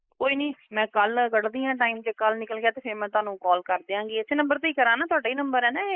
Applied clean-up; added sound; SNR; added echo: neural mask model Resemble Enhance denoiser.